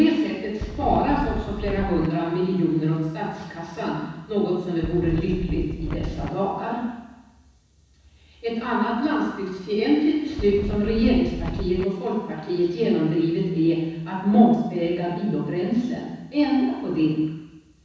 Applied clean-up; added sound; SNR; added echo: none; Wind; 6 dB; reverberation time 1.1 s.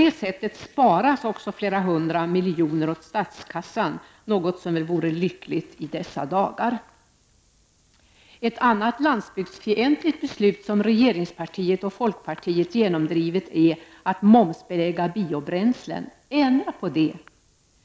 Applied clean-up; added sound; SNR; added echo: none; none; none; none.